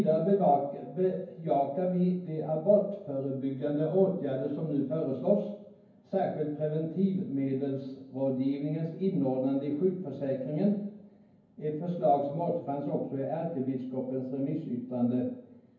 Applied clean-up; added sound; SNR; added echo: none; none; none; reverberation time 0.9 s.